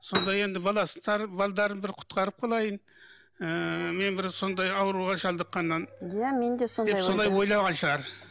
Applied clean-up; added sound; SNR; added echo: none; Piano; 7 dB; none.